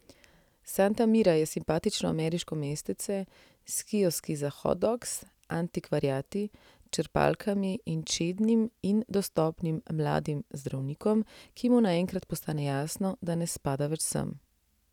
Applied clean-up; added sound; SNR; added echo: none; none; none; none.